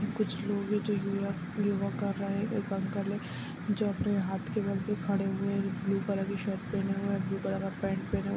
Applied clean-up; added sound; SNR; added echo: none; none; none; none.